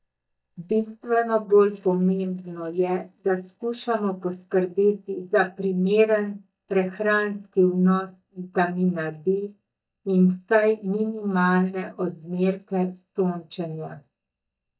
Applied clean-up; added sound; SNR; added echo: neural mask model DeepFilterNet 3.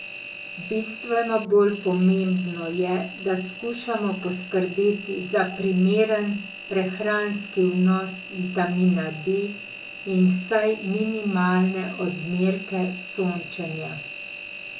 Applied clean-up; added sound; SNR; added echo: none; Engine; 14 dB; reverberation time 0.3 s.